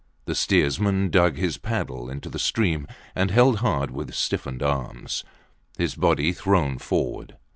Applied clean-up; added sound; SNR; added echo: none; none; none; none.